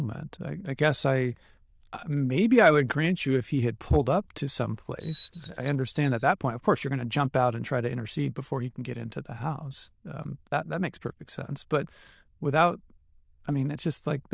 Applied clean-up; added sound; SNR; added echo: neural diffusion model UNIVERSE++.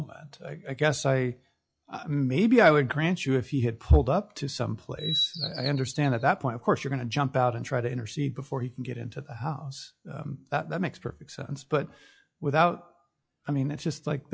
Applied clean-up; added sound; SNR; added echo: classical method log-MMSE.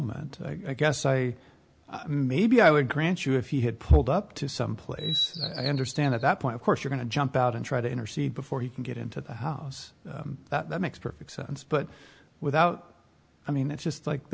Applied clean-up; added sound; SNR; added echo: none; Bird vocalization, bird call, bird song; 6 dB; none.